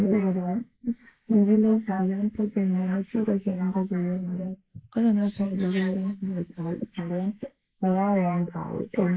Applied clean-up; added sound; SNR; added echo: neural mask model Resemble Enhance denoiser.